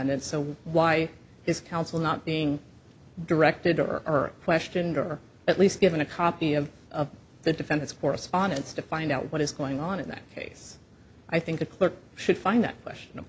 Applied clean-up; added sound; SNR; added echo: none; none; none; none.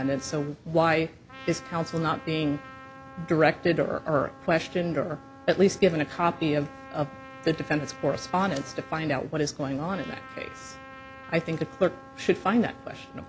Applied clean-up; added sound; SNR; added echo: none; Trumpet; 18 dB; none.